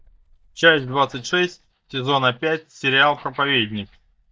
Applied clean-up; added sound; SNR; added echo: neural mask model DeepFilterNet 3.